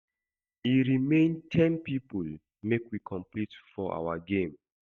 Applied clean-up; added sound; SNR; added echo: neural mask model DeepFilterNet 3.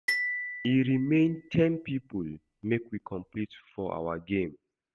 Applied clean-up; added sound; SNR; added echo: none; Glockenspiel; 8 dB; none.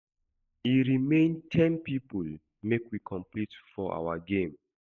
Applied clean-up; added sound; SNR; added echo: neural mask model Resemble Enhance denoiser.